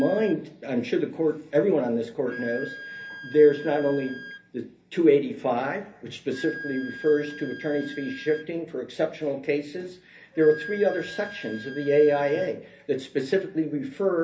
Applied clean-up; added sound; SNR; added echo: none; Wind instrument, woodwind instrument; 17 dB; reverberation time 0.3 s.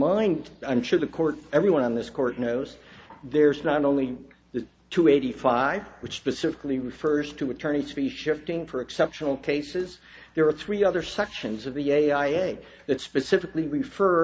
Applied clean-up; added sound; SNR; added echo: none; none; none; none.